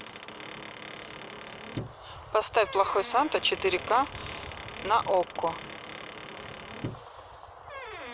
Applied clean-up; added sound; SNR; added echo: none; Squeak / Wood; 11 dB; none.